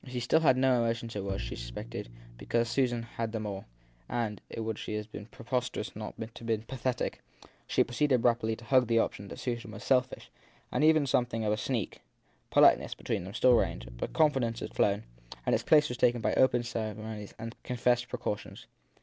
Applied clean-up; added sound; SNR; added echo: none; Bowed string instrument; 13 dB; none.